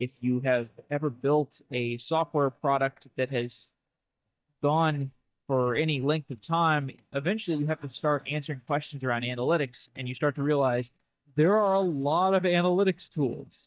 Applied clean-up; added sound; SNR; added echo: neural mask model DeepFilterNet 3.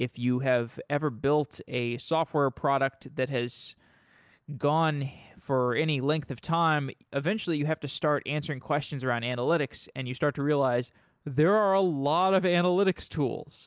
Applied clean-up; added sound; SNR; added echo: none; none; none; none.